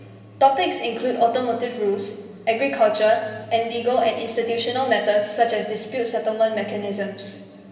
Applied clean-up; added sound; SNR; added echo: none; none; none; reverberation time 2.0 s.